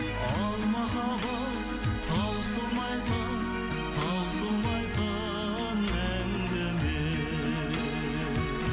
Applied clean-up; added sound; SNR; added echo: none; Wind instrument, woodwind instrument; 19 dB; none.